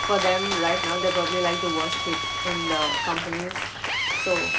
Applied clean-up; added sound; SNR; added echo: none; Cheering + Drill; -1 dB; none.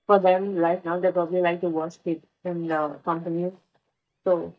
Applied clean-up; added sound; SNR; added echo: neural mask model DeepFilterNet 3.